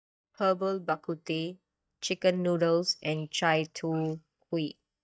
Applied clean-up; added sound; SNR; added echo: neural mask model DeepFilterNet 3.